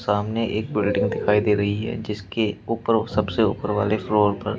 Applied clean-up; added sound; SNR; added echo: none; none; none; none.